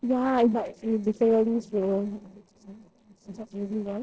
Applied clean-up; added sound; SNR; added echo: neural separator model SepFormer DNS4.